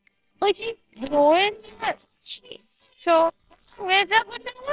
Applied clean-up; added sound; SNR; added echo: neural separator model SepFormer WHAMR!.